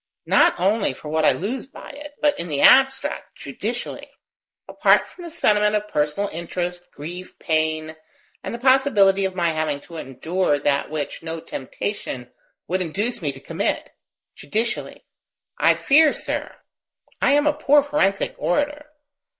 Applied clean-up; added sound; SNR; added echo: neural mask model Resemble Enhance denoiser.